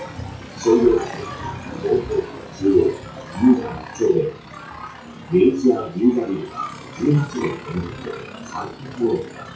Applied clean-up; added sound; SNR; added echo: classical method WPE with log-MMSE.